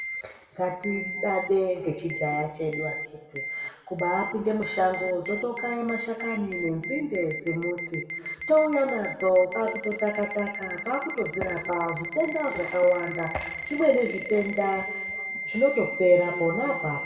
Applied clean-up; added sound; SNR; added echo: none; Ringtone; 8 dB; reverberation time 1.8 s.